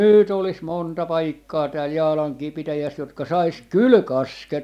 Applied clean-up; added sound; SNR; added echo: none; none; none; none.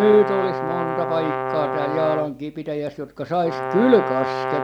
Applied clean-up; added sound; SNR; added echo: none; Brass instrument; 4 dB; none.